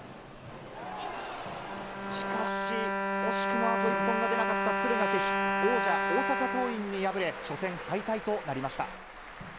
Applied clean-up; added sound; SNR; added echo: none; Bowed string instrument; -1 dB; none.